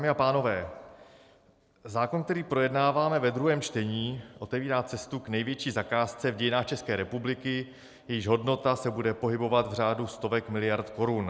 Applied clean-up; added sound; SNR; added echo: none; none; none; none.